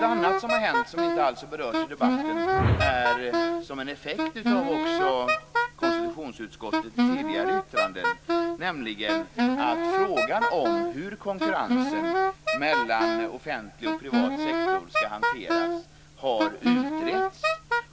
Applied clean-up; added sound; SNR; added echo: none; Wind instrument, woodwind instrument + Whoosh, swoosh, swish; -4 dB; none.